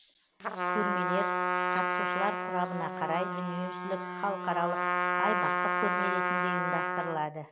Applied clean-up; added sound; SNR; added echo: none; Trumpet; -4 dB; none.